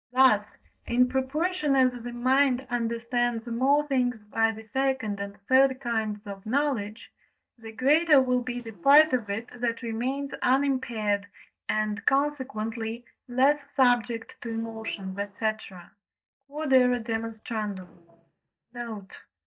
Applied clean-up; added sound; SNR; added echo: neural mask model DeepFilterNet 3.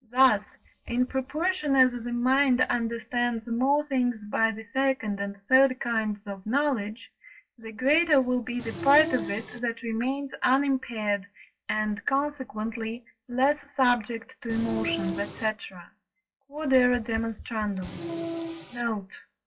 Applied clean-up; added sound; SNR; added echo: classical method WPE with log-MMSE.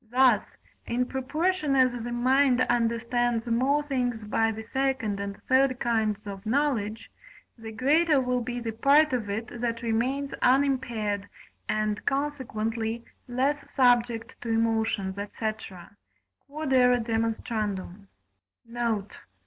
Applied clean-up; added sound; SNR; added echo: none; none; none; none.